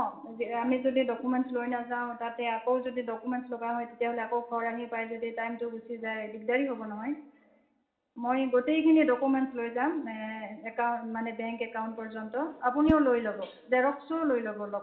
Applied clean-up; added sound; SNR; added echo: none; Whoosh, swoosh, swish; 10 dB; reverberation time 1.7 s.